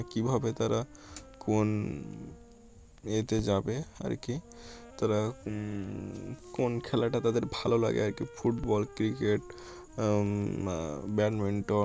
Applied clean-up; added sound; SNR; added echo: none; Crackle + Wind instrument, woodwind instrument; 19 dB; none.